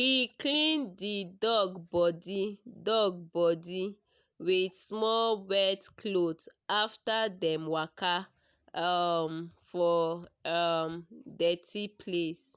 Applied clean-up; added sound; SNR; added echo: none; none; none; none.